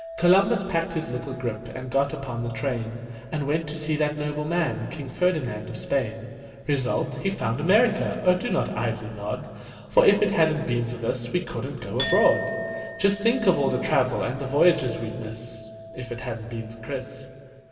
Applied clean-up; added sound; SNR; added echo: none; Chink, clink; 14 dB; reverberation time 2.6 s.